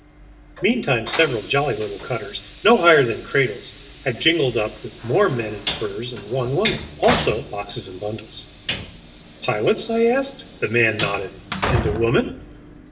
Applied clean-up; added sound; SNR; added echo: none; Train; 10 dB; reverberation time 1.4 s.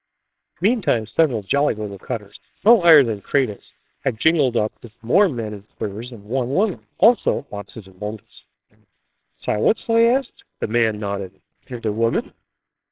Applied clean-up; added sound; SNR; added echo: neural separator model SepFormer WHAMR!.